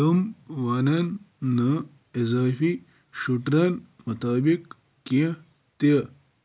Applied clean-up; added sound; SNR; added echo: none; none; none; none.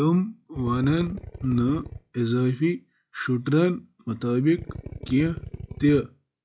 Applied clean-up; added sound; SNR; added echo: classical method log-MMSE.